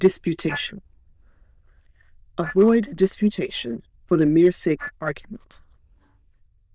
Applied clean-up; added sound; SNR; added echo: neural diffusion model UNIVERSE++.